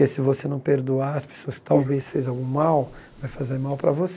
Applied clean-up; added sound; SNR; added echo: neural mask model Resemble Enhance denoiser.